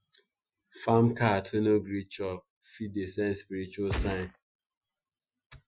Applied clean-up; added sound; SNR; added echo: classical method Wiener filter.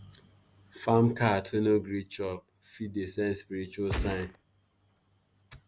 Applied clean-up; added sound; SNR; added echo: none; Gunshot, gunfire; 2 dB; none.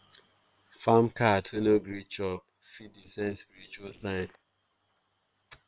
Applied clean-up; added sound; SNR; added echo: neural separator model SepFormer WHAM!.